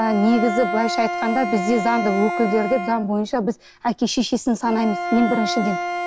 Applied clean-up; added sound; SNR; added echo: none; Bowed string instrument; 6 dB; none.